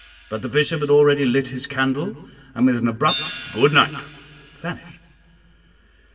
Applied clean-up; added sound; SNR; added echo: none; Hi-hat; 15 dB; reverberation time 1.9 s.